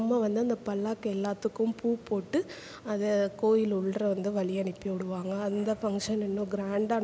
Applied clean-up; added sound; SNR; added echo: none; none; none; none.